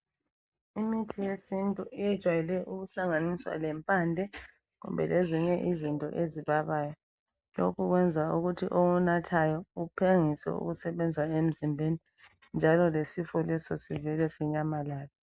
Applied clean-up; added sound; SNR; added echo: none; none; none; none.